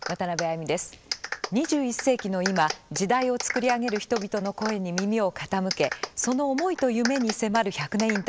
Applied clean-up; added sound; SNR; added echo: none; Clapping; 10 dB; none.